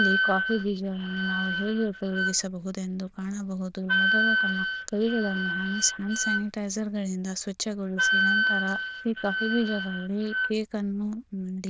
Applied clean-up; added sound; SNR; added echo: neural diffusion model UNIVERSE++.